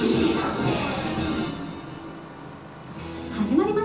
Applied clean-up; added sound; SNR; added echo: none; Engine starting; 14 dB; reverberation time 0.6 s.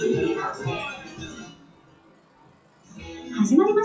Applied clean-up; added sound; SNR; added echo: classical method WPE with log-MMSE.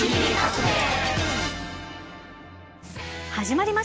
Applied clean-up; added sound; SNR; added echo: none; none; none; none.